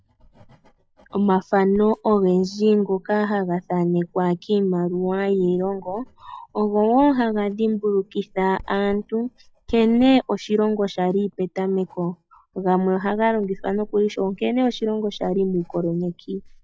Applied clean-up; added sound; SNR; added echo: classical method log-MMSE.